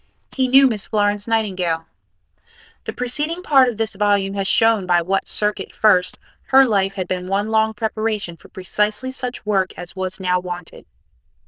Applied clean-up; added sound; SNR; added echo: neural diffusion model UNIVERSE++.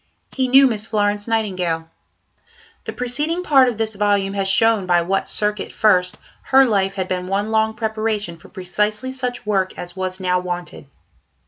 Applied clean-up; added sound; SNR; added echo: none; Rattle (instrument); 18 dB; none.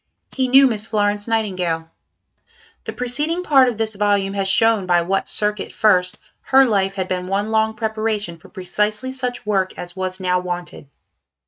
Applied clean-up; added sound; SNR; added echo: neural mask model RNNoise.